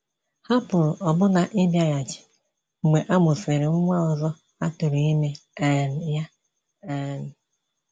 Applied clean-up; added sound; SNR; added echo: none; none; none; none.